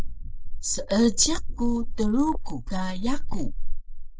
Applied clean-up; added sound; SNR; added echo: neural mask model Resemble Enhance denoiser.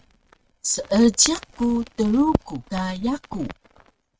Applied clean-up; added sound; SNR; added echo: neural mask model RNNoise.